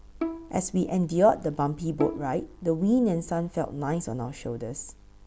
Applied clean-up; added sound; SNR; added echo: none; Bowed string instrument; 12 dB; none.